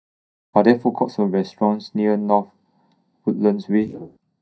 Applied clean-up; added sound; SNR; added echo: neural mask model DeepFilterNet 3.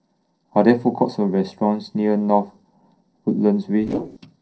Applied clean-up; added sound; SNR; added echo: neural separator model SepFormer DNS4.